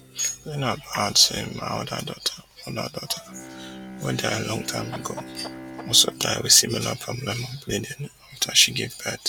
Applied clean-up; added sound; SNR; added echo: none; Chicken, rooster + Bowed string instrument; 17 dB; none.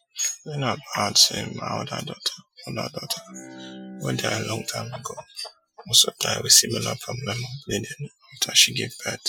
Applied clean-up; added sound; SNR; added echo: classical method Wiener filter.